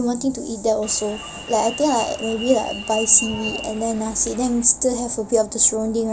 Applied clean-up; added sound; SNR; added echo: none; Alarm; 13 dB; none.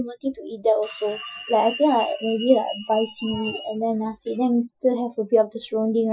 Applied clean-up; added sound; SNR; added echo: classical method Wiener filter.